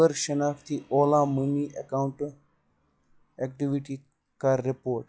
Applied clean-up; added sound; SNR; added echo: classical method log-MMSE.